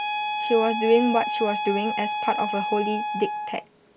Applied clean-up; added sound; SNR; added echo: none; Wind instrument, woodwind instrument; 3 dB; none.